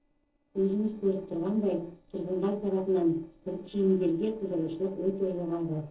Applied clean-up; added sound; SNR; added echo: neural separator model SepFormer DNS4.